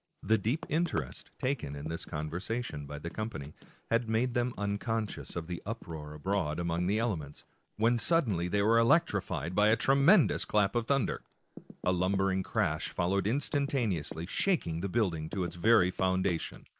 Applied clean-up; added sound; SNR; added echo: neural mask model Resemble Enhance denoiser.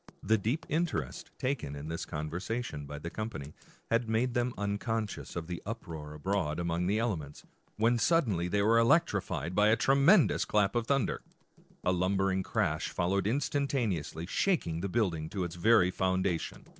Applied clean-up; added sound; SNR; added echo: neural separator model SepFormer DNS4.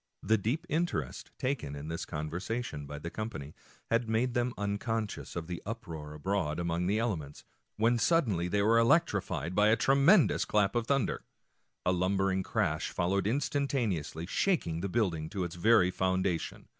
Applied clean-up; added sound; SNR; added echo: none; none; none; none.